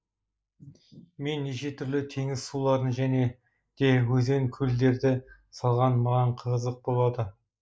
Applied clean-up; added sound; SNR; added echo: neural mask model Resemble Enhance denoiser.